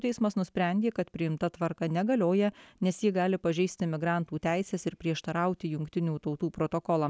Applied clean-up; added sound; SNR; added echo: none; none; none; none.